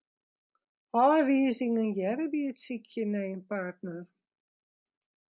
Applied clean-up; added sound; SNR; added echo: none; none; none; none.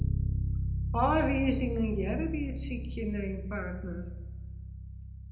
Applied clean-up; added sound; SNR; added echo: none; Bass guitar; 0 dB; reverberation time 0.8 s.